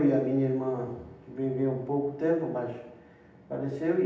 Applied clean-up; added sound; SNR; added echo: none; none; none; reverberation time 0.8 s.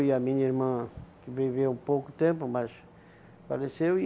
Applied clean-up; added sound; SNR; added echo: none; none; none; none.